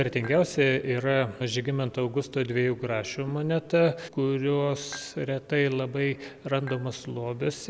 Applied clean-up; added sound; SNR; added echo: none; Dishes, pots, and pans / Chink, clink; 19 dB; none.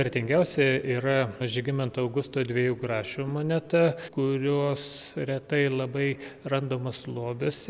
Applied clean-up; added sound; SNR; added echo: none; none; none; none.